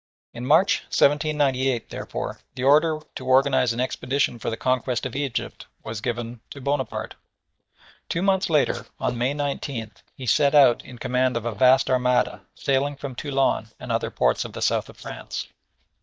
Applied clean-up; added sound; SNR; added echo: neural mask model DeepFilterNet 3.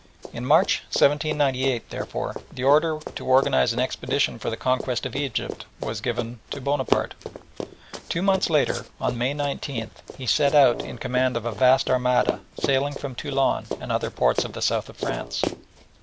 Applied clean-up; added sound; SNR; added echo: none; Run + Wind instrument, woodwind instrument; 10 dB; none.